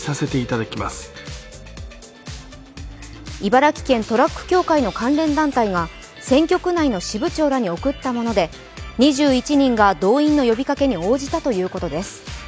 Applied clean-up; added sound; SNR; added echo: none; none; none; none.